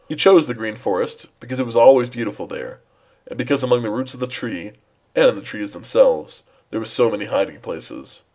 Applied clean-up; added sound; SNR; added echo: none; none; none; none.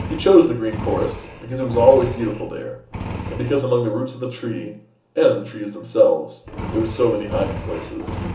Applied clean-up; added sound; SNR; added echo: none; Engine; 11 dB; reverberation time 0.8 s.